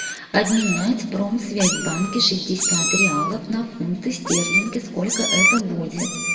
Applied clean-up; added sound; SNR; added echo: none; Meow; 1 dB; reverberation time 1.8 s.